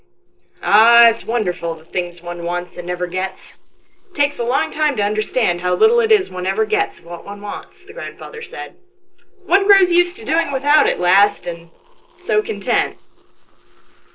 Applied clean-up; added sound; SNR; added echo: neural separator model SepFormer DNS4.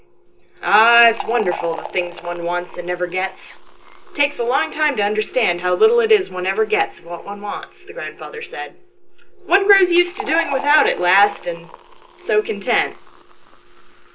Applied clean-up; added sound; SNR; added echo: none; Fill (with liquid); 17 dB; reverberation time 0.2 s.